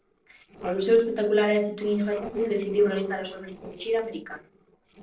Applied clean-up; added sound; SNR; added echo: neural separator model SepFormer DNS4.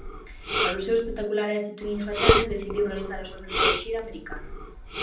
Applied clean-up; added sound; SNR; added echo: none; Respiratory sounds; -2 dB; reverberation time 0.6 s.